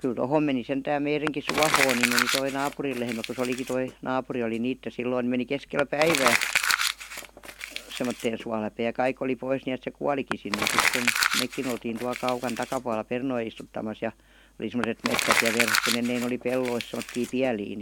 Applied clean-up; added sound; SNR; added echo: none; Crumpling, crinkling; 2 dB; none.